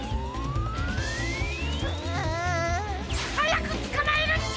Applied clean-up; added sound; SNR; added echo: none; none; none; none.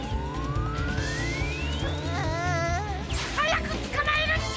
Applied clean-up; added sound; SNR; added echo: none; Bowed string instrument; 10 dB; none.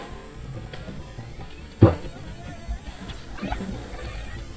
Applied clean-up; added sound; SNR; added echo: neural mask model DeepFilterNet 3.